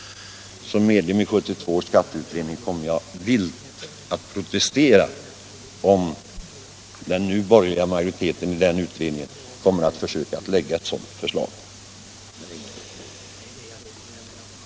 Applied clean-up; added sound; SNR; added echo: none; none; none; none.